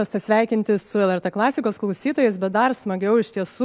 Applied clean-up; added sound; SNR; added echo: none; none; none; none.